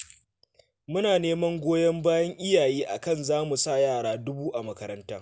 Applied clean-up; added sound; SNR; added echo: none; none; none; none.